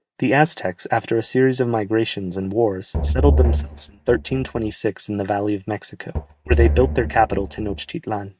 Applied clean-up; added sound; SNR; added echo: neural mask model RNNoise.